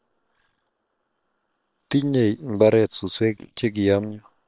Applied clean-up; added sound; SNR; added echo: neural separator model SepFormer WHAM!.